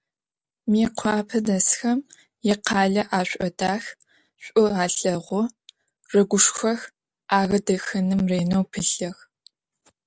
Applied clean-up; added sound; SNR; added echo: none; none; none; none.